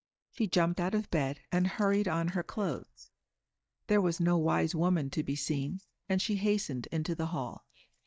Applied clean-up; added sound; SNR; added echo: neural mask model DeepFilterNet 3.